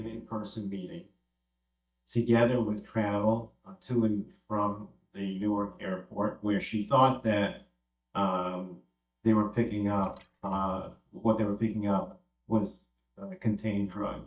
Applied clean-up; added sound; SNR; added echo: neural mask model DeepFilterNet 3.